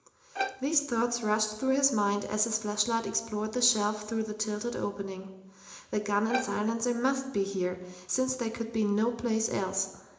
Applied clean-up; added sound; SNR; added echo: none; Bowed string instrument; 8 dB; reverberation time 0.8 s.